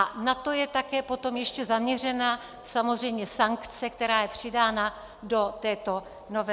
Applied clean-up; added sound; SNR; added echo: none; none; none; none.